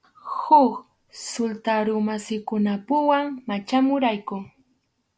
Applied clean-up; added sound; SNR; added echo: none; none; none; none.